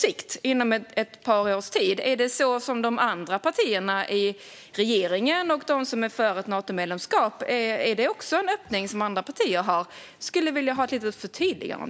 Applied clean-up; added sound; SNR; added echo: none; none; none; none.